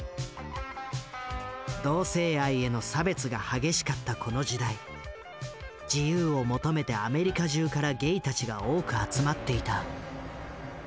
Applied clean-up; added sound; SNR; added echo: none; none; none; none.